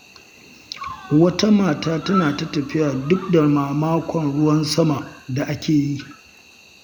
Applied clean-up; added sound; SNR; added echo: none; Cricket; 17 dB; none.